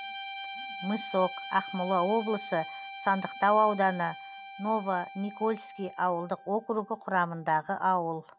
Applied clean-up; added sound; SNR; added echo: none; Guitar; 13 dB; none.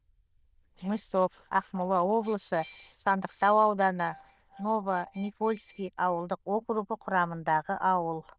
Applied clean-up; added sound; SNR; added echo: neural diffusion model UNIVERSE++.